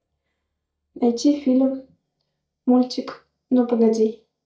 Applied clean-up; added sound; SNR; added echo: neural mask model DeepFilterNet 3.